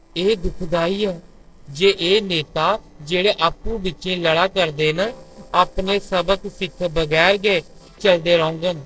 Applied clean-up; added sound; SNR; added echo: neural separator model SepFormer DNS4.